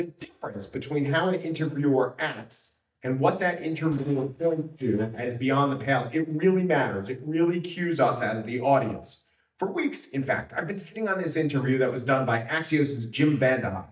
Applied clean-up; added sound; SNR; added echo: neural mask model DeepFilterNet 3.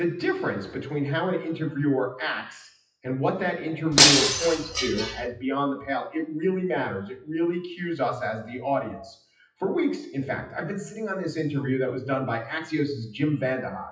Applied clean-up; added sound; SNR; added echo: classical method WPE with log-MMSE.